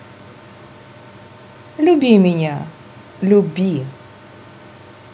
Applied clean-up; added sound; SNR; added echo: none; none; none; none.